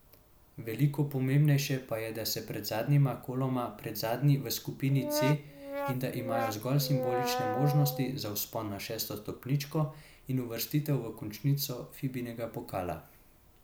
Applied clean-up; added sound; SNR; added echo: none; Brass instrument; 4 dB; none.